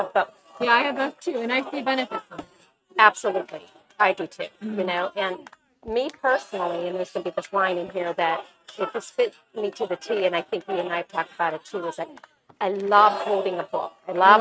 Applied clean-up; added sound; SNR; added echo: neural mask model RNNoise.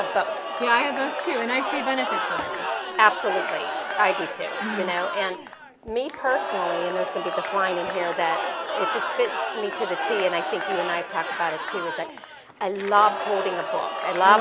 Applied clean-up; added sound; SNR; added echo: none; Crowd / Cheering; 4 dB; none.